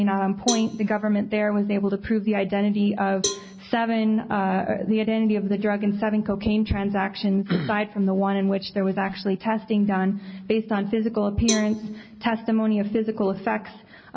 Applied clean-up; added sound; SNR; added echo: none; Cowbell; 12 dB; none.